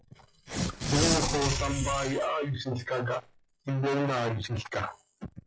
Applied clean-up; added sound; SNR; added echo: classical method log-MMSE.